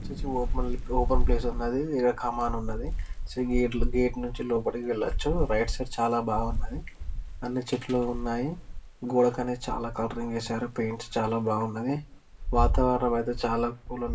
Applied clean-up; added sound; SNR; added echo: none; Thunder / Rain; 1 dB; reverberation time 0.2 s.